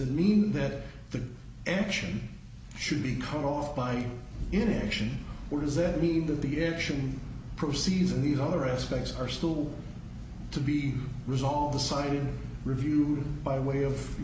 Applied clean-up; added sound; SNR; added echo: none; none; none; none.